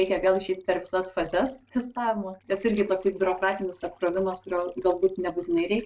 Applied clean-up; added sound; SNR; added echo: neural separator model SepFormer DNS4.